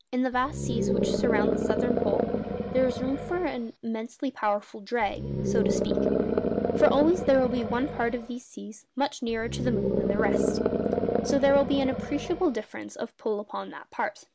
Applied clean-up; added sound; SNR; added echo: none; Animal; -1 dB; none.